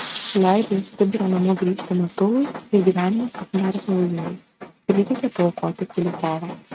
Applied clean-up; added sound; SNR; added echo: neural mask model RNNoise.